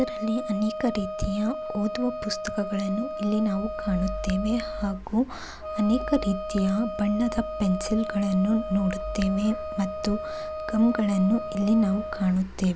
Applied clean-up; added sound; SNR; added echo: none; Wind instrument, woodwind instrument; 8 dB; none.